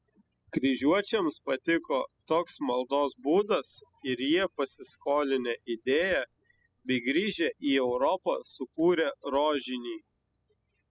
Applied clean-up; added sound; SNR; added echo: classical method spectral subtraction.